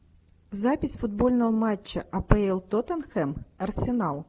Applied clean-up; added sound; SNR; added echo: none; none; none; none.